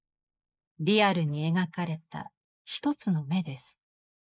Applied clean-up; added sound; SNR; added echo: neural mask model Resemble Enhance denoiser.